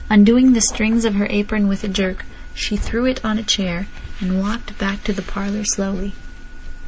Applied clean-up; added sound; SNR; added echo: none; none; none; none.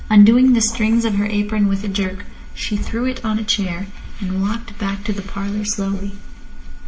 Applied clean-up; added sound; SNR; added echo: none; none; none; reverberation time 1.3 s.